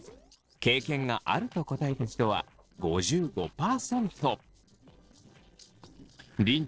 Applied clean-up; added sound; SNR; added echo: neural separator model SepFormer DNS4.